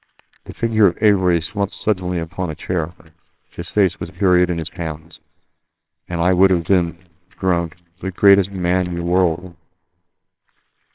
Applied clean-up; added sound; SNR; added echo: neural separator model SepFormer WHAMR!.